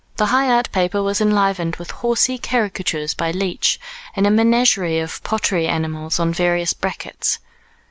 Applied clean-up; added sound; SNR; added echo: none; none; none; none.